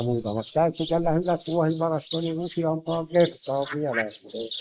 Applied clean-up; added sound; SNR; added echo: neural mask model Resemble Enhance denoiser.